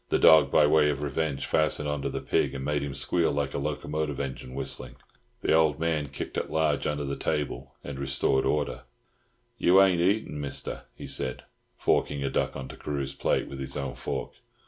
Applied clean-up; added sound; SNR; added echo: none; none; none; none.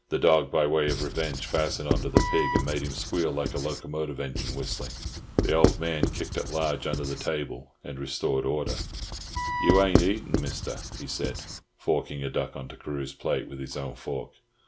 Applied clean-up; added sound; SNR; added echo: none; Wind instrument, woodwind instrument + Writing; 0 dB; none.